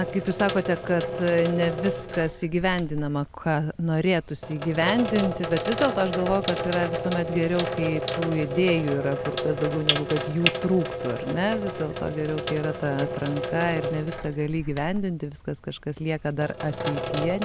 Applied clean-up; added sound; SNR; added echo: none; Sink (filling or washing); 4 dB; none.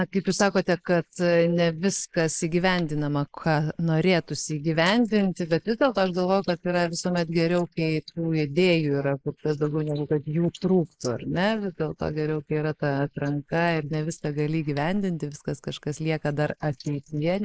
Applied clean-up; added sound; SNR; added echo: neural mask model Resemble Enhance denoiser.